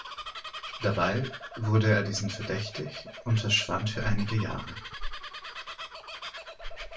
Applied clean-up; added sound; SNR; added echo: none; Bird vocalization, bird call, bird song; 12 dB; reverberation time 0.2 s.